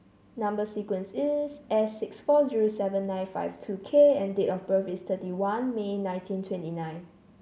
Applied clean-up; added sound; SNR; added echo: none; none; none; none.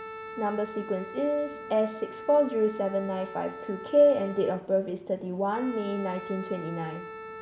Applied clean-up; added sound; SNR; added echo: none; Wind instrument, woodwind instrument; 13 dB; none.